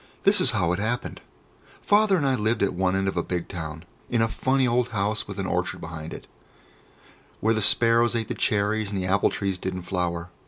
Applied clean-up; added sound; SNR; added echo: none; none; none; none.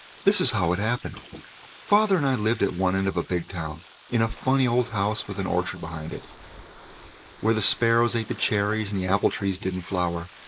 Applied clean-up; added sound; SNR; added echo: neural mask model Resemble Enhance denoiser.